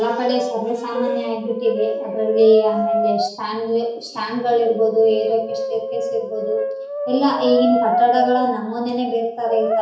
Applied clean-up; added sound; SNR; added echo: none; Brass instrument; 5 dB; reverberation time 0.5 s.